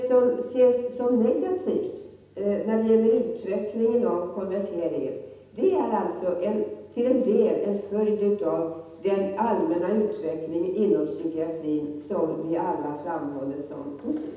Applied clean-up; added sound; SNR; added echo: none; none; none; reverberation time 0.8 s.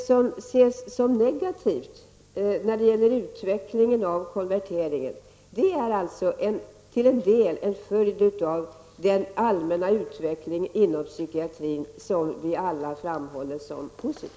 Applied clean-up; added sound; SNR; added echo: none; none; none; none.